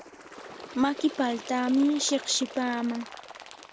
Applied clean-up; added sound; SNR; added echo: none; Bird; 15 dB; none.